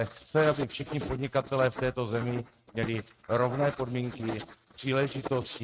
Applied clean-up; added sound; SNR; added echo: neural mask model RNNoise.